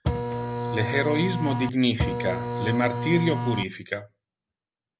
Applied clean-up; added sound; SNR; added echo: none; Printer; 1 dB; none.